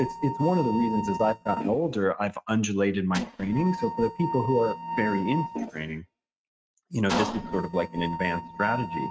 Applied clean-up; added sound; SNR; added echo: neural mask model RNNoise.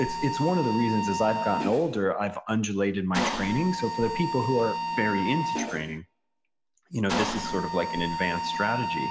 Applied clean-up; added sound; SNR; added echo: none; Mechanisms; 4 dB; none.